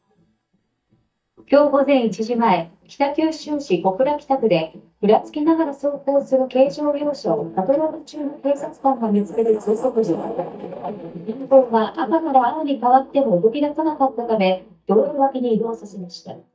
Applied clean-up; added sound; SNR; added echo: neural mask model DeepFilterNet 3.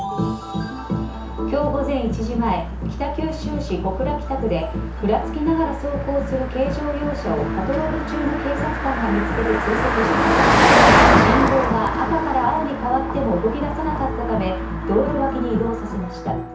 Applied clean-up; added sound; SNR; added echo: none; Car passing by; 0 dB; reverberation time 0.7 s.